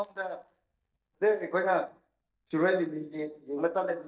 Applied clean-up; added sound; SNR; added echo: neural mask model DeepFilterNet 3.